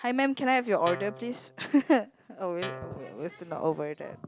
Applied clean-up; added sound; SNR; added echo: none; Guitar; 13 dB; none.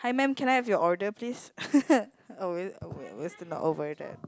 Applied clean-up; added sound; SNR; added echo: none; none; none; none.